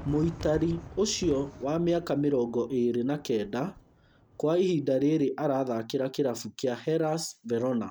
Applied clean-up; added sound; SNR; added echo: none; Fireworks; 19 dB; none.